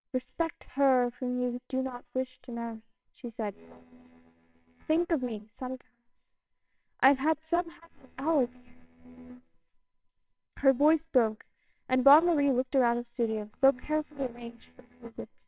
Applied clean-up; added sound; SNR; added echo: neural separator model SepFormer WHAMR!.